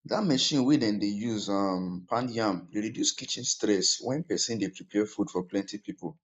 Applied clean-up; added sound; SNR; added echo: neural mask model Resemble Enhance denoiser.